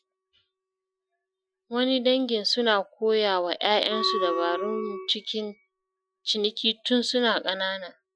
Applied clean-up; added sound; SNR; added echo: classical method Wiener filter.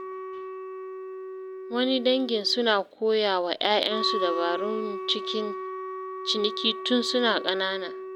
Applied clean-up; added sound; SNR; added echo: none; Wind instrument, woodwind instrument; 8 dB; none.